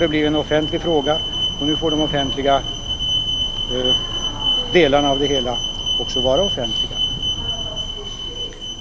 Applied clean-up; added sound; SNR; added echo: none; Alarm; 1 dB; none.